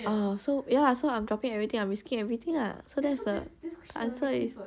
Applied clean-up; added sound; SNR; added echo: none; none; none; none.